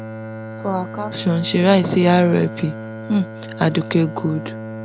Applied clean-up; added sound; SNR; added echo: none; Bowed string instrument; 11 dB; none.